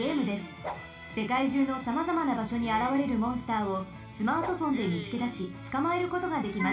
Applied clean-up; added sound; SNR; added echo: none; none; none; reverberation time 0.4 s.